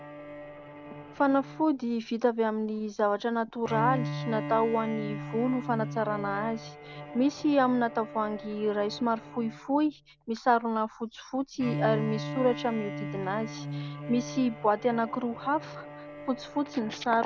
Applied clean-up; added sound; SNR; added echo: none; Bowed string instrument; 10 dB; none.